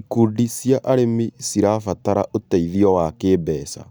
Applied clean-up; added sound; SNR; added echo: none; none; none; none.